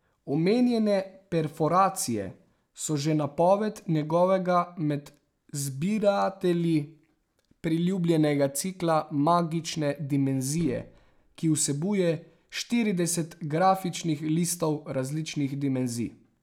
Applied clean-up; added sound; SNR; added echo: none; none; none; none.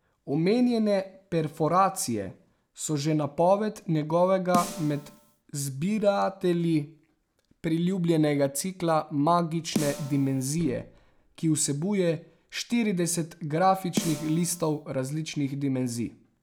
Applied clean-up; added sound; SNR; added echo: none; Snare drum; 11 dB; none.